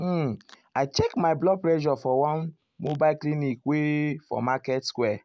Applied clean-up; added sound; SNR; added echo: none; none; none; none.